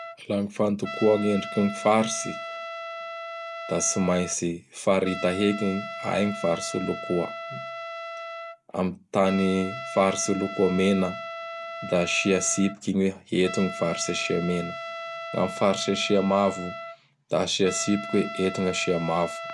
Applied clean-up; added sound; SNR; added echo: none; Trumpet; 10 dB; none.